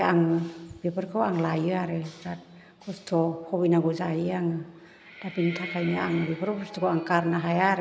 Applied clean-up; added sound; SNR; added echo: none; none; none; none.